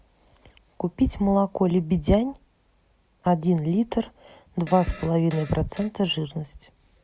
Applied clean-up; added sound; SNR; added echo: none; Fart; 18 dB; none.